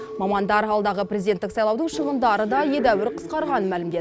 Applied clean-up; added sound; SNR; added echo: none; Chink, clink; 18 dB; none.